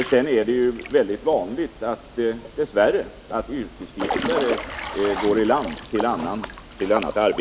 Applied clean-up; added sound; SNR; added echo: none; Drip / Trickle, dribble / Water / Splash, splatter; 10 dB; none.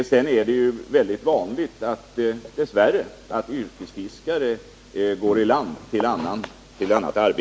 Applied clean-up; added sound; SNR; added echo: none; none; none; none.